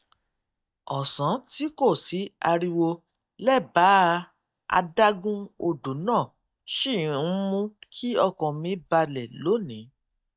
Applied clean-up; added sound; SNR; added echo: neural mask model DeepFilterNet 3.